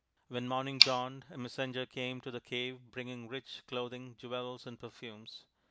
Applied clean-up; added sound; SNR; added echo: none; Tick; -2 dB; none.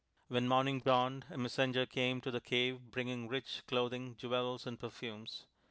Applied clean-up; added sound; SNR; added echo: neural separator model SepFormer DNS4.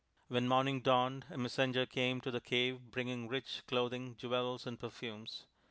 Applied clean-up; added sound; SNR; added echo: none; none; none; none.